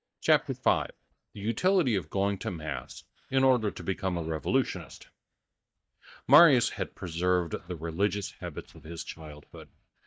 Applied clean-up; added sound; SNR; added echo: neural mask model DeepFilterNet 3.